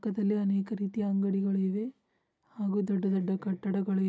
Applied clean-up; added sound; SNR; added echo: none; none; none; none.